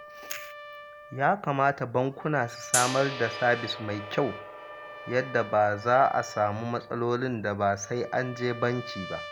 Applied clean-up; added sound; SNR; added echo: none; Trumpet + Gong; 11 dB; none.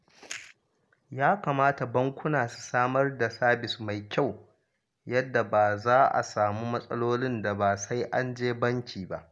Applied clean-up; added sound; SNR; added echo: none; none; none; none.